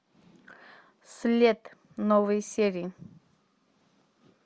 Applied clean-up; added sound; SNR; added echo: none; none; none; none.